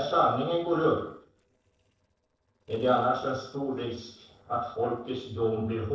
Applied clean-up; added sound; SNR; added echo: neural separator model SepFormer DNS4.